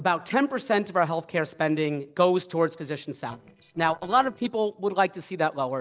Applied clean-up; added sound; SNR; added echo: neural separator model SepFormer DNS4.